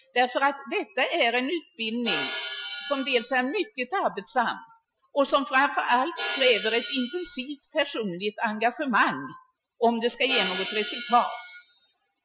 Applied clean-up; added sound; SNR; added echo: classical method Wiener filter.